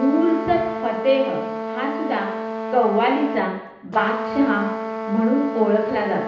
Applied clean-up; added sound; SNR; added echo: none; Trumpet; 6 dB; reverberation time 0.9 s.